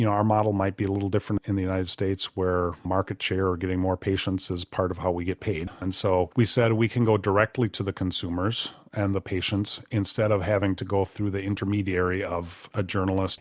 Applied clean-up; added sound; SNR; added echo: none; none; none; none.